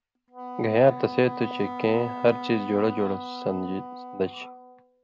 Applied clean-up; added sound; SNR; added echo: none; Wind instrument, woodwind instrument; 10 dB; none.